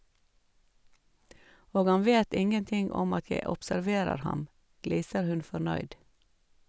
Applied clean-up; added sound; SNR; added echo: none; none; none; none.